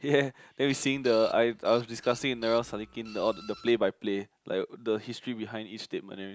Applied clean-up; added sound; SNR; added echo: none; Printer; 18 dB; none.